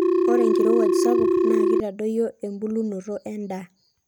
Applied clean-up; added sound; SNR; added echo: none; Telephone; -5 dB; none.